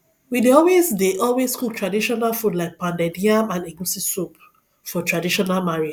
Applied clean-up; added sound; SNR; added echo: none; none; none; none.